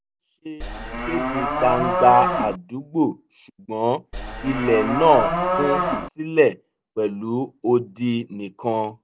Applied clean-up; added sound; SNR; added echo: none; Livestock, farm animals, working animals; 1 dB; none.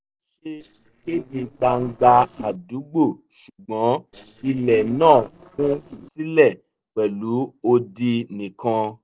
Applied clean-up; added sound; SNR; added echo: neural separator model SepFormer DNS4.